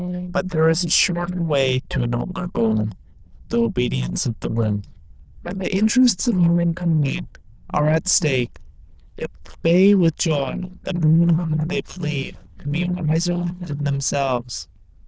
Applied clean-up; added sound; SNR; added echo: neural diffusion model UNIVERSE++.